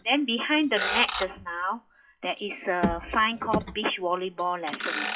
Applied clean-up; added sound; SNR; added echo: classical method WPE with log-MMSE.